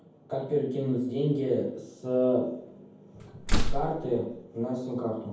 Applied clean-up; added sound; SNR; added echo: none; Slam; -4 dB; reverberation time 0.9 s.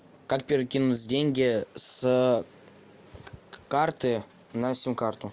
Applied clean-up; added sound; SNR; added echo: none; none; none; none.